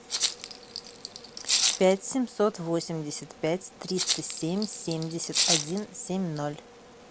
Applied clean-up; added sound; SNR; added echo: none; Rattle (instrument); 0 dB; none.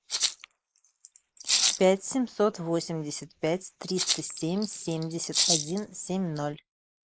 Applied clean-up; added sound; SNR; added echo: neural mask model Resemble Enhance denoiser.